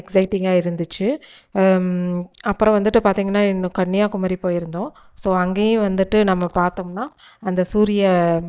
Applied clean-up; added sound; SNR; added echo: neural mask model DeepFilterNet 3.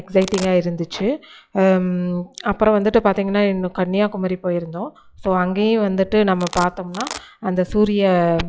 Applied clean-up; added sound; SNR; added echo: classical method log-MMSE.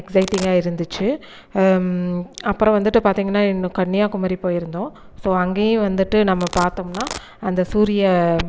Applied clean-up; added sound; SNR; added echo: none; Domestic sounds, home sounds; 13 dB; none.